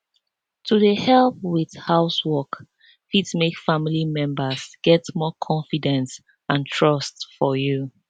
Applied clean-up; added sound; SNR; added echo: none; none; none; none.